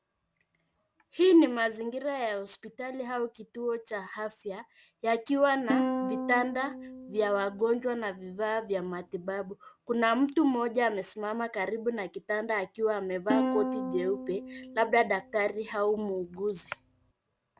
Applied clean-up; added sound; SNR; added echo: none; Plucked string instrument; 5 dB; none.